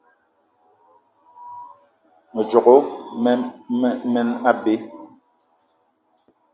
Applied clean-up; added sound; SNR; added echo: none; none; none; none.